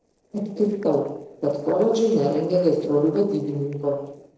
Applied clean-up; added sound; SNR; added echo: neural separator model SepFormer DNS4.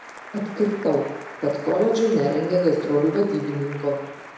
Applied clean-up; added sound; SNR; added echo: none; Applause; 17 dB; reverberation time 1.0 s.